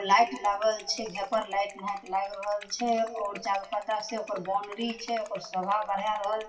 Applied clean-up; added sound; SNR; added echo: classical method WPE with log-MMSE.